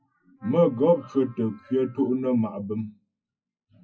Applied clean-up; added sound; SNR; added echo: classical method WPE with log-MMSE.